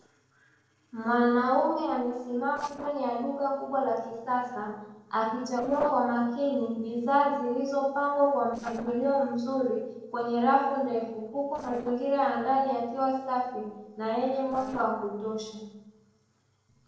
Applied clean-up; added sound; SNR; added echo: neural separator model SepFormer DNS4.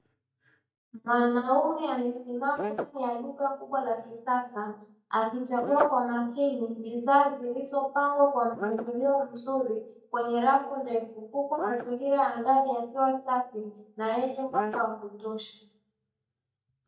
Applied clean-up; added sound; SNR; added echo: neural mask model DeepFilterNet 3.